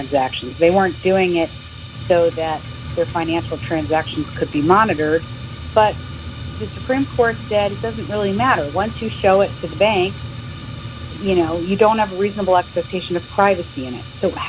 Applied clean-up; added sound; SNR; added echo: none; Fire; 12 dB; none.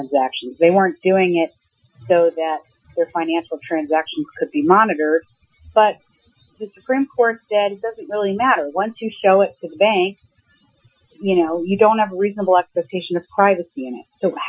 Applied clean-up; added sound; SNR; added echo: classical method Wiener filter.